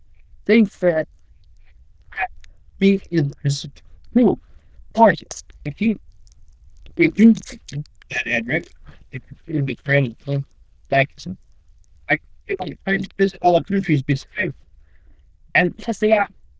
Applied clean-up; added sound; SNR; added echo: neural diffusion model UNIVERSE++.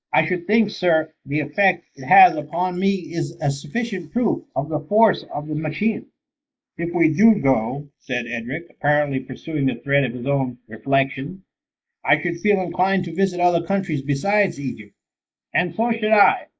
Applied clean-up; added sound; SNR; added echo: neural mask model Resemble Enhance denoiser.